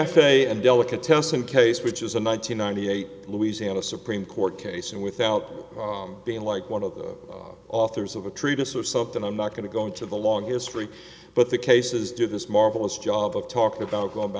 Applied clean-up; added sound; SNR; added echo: none; none; none; none.